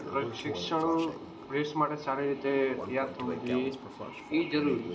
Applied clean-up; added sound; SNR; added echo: none; Toilet flush; 11 dB; reverberation time 0.5 s.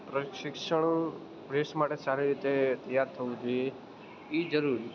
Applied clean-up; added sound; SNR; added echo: none; none; none; none.